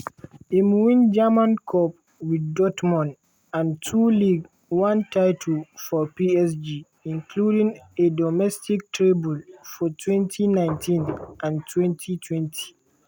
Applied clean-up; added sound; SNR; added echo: none; none; none; none.